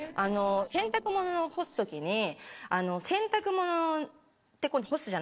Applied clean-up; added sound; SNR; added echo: neural separator model SepFormer DNS4.